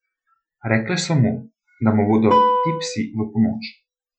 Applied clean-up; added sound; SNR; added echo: classical method Wiener filter.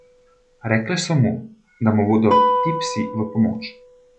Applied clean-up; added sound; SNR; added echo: none; Guitar; 4 dB; none.